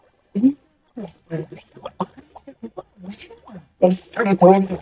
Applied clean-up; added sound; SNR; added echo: neural mask model DeepFilterNet 3.